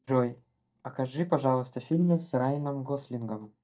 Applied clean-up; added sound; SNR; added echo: neural mask model DeepFilterNet 3.